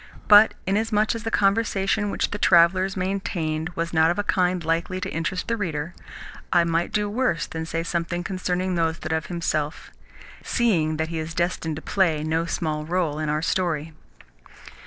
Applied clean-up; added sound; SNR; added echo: neural separator model SepFormer DNS4.